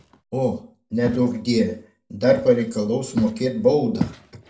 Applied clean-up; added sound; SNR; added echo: none; Walk, footsteps; 13 dB; reverberation time 0.2 s.